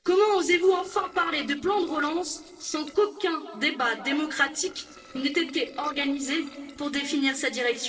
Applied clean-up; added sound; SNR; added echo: neural separator model SepFormer DNS4.